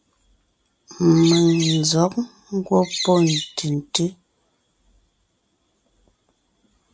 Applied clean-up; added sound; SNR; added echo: none; Bird; 7 dB; none.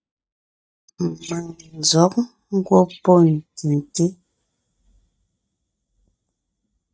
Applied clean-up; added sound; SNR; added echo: neural mask model DeepFilterNet 3.